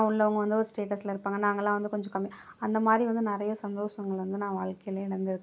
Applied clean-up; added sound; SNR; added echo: none; none; none; none.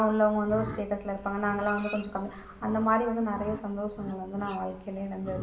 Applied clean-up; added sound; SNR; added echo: none; Livestock, farm animals, working animals; 14 dB; reverberation time 0.8 s.